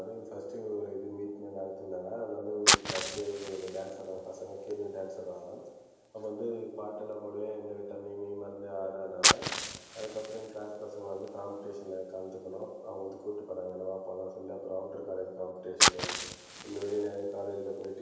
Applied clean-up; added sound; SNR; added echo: none; Fire; -3 dB; reverberation time 1.0 s.